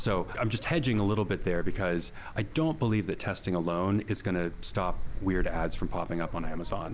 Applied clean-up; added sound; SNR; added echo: none; Wind; 5 dB; none.